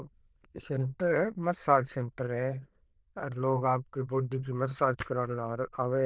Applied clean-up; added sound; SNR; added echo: neural diffusion model UNIVERSE++.